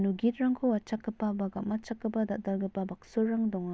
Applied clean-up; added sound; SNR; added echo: none; none; none; none.